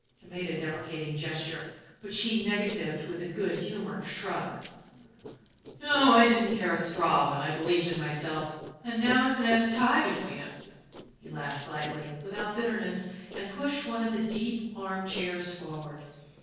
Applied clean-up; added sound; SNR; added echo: neural separator model SepFormer DNS4.